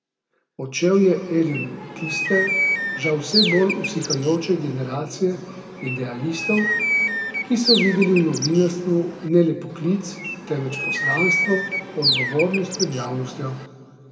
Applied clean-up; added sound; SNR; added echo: none; Bird; 3 dB; reverberation time 1.7 s.